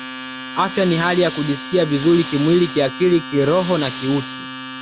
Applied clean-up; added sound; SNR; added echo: none; Fire + Domestic sounds, home sounds; 10 dB; none.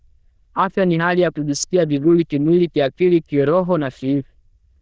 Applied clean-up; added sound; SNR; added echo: neural diffusion model UNIVERSE++.